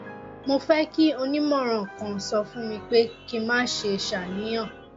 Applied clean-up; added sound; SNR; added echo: none; Electric guitar + Piano; 17 dB; none.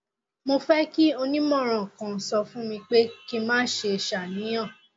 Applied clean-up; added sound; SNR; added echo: none; none; none; none.